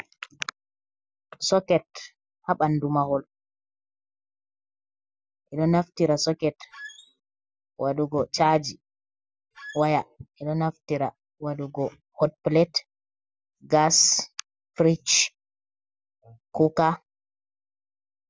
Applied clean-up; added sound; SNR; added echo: none; Squeak; 17 dB; none.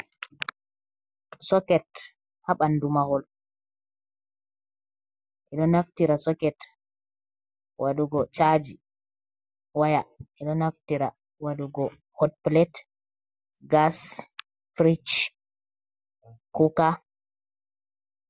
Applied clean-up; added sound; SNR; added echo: none; none; none; none.